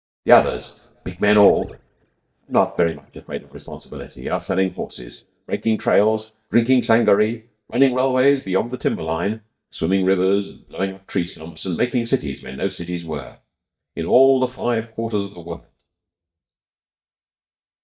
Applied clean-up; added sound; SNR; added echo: neural mask model DeepFilterNet 3.